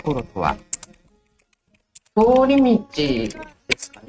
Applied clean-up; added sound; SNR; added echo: neural mask model RNNoise.